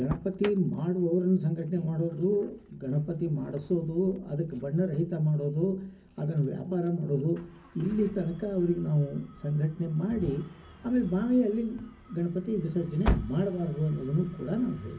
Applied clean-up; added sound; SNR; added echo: none; Engine starting; 13 dB; reverberation time 0.3 s.